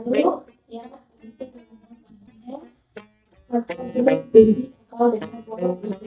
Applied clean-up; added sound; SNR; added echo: neural mask model DeepFilterNet 3.